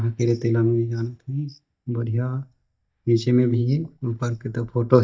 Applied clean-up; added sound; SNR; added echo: neural mask model DeepFilterNet 3.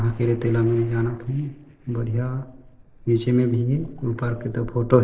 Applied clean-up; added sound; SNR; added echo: neural separator model SepFormer DNS4.